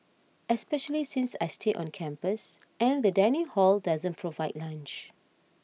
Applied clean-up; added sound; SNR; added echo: none; none; none; none.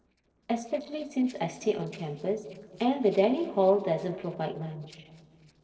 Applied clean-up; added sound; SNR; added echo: neural separator model SepFormer DNS4.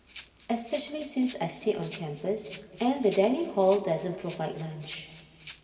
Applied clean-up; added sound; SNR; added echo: none; Rattle (instrument); 17 dB; reverberation time 2.1 s.